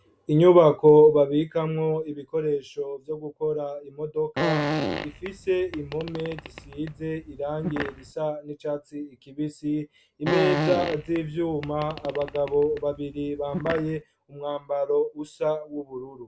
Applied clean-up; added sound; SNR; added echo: none; Fart; 7 dB; none.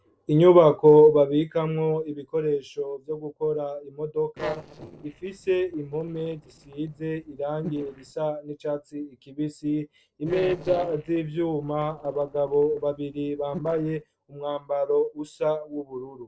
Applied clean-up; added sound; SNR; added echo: neural separator model SepFormer DNS4.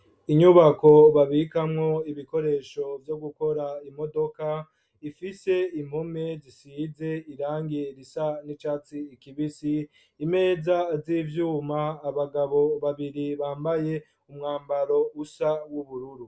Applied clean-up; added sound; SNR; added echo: none; none; none; none.